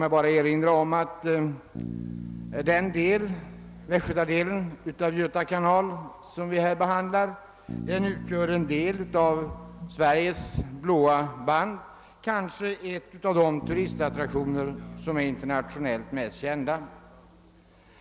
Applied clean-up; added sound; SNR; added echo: none; Bass guitar; 15 dB; none.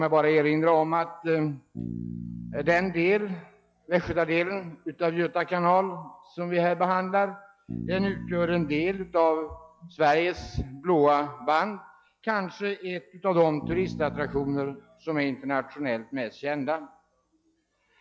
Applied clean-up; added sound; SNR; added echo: classical method log-MMSE.